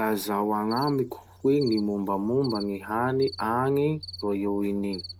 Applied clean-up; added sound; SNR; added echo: none; Cricket; 18 dB; none.